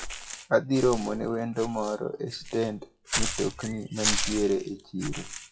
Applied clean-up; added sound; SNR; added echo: classical method WPE with log-MMSE.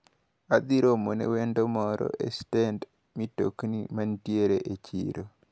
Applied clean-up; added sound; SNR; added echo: none; none; none; none.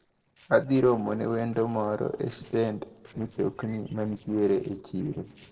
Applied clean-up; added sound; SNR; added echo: neural separator model SepFormer DNS4.